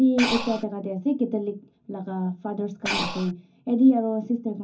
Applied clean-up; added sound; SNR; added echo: none; Breathing; 4 dB; reverberation time 0.3 s.